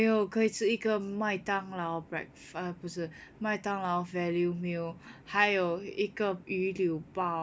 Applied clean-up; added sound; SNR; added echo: none; none; none; none.